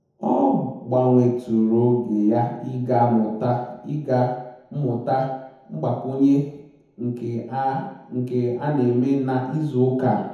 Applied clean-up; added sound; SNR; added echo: none; none; none; reverberation time 1.0 s.